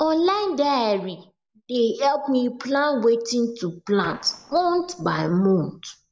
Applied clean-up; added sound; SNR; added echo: neural separator model SepFormer DNS4.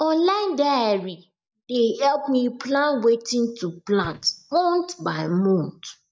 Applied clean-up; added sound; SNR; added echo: neural mask model DeepFilterNet 3.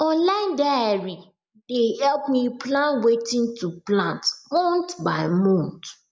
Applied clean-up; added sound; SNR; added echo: none; none; none; none.